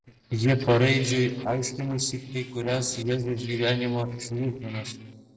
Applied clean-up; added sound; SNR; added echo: neural separator model SepFormer DNS4.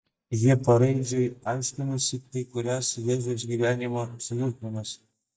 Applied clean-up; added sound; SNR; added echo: neural mask model DeepFilterNet 3.